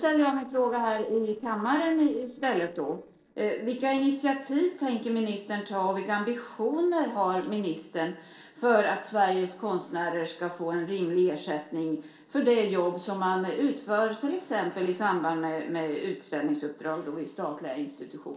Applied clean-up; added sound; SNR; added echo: neural separator model SepFormer DNS4.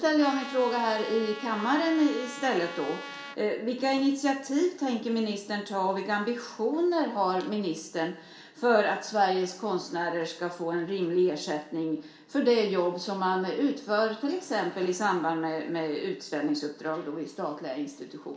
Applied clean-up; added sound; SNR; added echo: none; Trumpet; 13 dB; reverberation time 0.4 s.